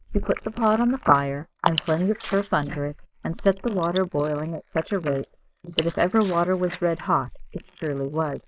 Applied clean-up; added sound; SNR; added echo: neural mask model Resemble Enhance denoiser.